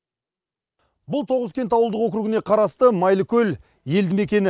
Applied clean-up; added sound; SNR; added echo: none; none; none; none.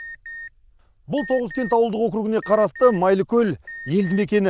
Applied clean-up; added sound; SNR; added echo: neural diffusion model UNIVERSE++.